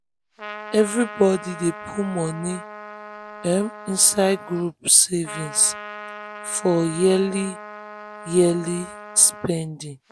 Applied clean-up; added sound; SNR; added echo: none; Trumpet; 15 dB; none.